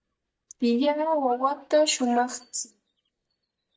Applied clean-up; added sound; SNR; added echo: neural mask model DeepFilterNet 3.